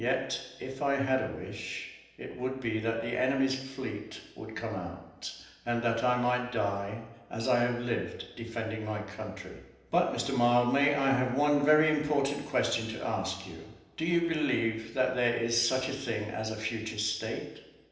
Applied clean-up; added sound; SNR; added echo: none; none; none; reverberation time 0.9 s.